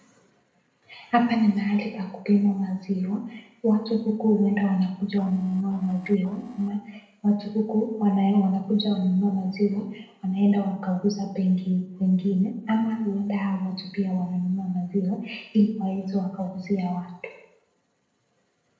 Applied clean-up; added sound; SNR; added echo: neural separator model SepFormer DNS4.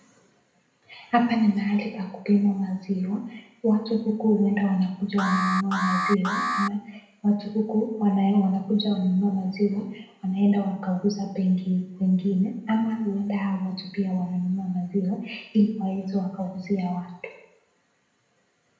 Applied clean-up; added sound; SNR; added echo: none; Alarm; 2 dB; reverberation time 0.7 s.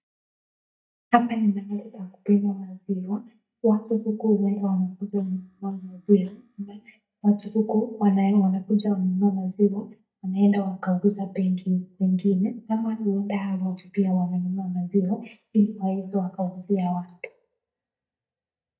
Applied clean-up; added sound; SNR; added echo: neural mask model DeepFilterNet 3.